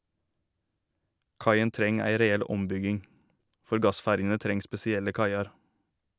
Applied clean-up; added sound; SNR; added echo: none; none; none; none.